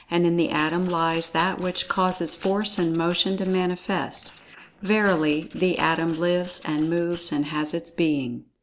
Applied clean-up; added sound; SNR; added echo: neural mask model Resemble Enhance denoiser.